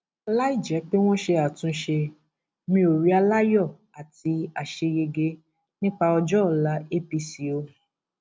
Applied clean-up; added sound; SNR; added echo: none; none; none; none.